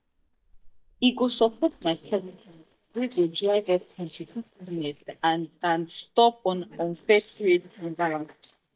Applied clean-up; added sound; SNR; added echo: neural mask model DeepFilterNet 3.